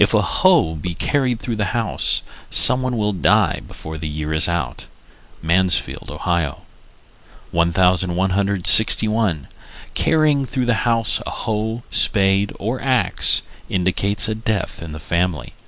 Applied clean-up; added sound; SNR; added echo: none; none; none; none.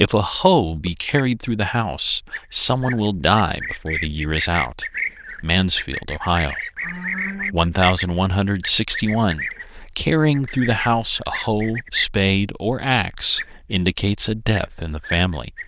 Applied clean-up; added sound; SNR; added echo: neural diffusion model UNIVERSE++.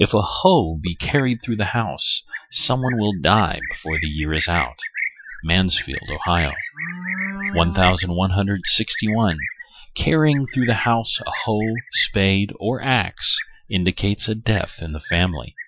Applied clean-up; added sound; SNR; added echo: classical method Wiener filter.